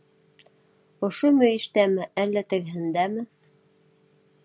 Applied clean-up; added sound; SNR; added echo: none; none; none; none.